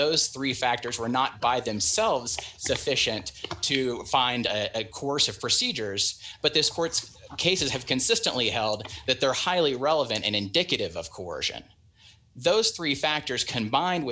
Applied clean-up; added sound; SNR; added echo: none; none; none; none.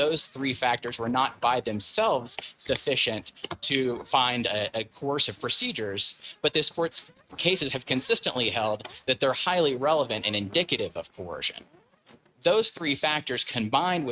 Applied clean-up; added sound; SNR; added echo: neural mask model RNNoise.